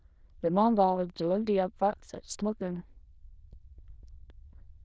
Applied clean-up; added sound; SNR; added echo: neural diffusion model UNIVERSE++.